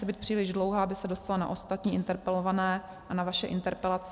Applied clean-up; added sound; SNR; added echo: none; none; none; none.